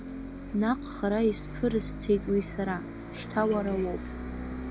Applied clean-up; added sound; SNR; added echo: none; Bus; 8 dB; none.